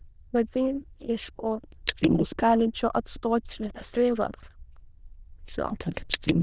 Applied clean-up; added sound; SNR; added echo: neural diffusion model UNIVERSE++.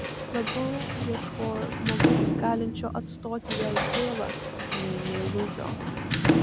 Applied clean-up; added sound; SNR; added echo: none; Sliding door / Slam; -5 dB; none.